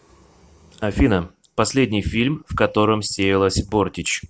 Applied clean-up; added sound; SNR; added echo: none; none; none; none.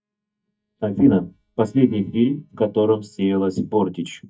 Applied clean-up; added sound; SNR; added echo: neural mask model DeepFilterNet 3.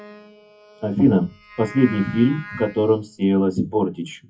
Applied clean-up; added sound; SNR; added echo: classical method WPE with log-MMSE.